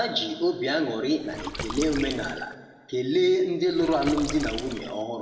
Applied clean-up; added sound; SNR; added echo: none; Water / Splash, splatter; 10 dB; reverberation time 1.2 s.